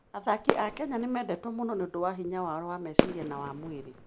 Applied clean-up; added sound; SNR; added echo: none; Fireworks; 1 dB; none.